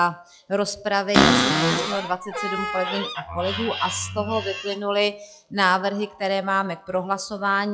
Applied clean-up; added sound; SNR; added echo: classical method log-MMSE.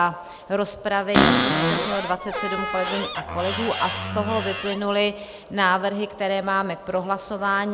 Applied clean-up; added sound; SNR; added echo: none; Cupboard open or close; -1 dB; none.